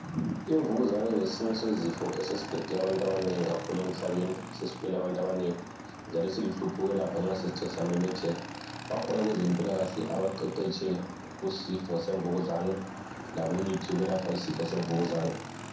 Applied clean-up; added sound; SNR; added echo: none; Motorcycle / Engine; 11 dB; reverberation time 0.5 s.